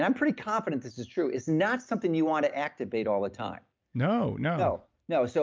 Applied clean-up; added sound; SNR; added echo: none; none; none; none.